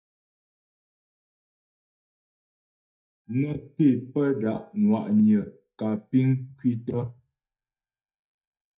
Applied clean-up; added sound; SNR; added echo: neural mask model DeepFilterNet 3.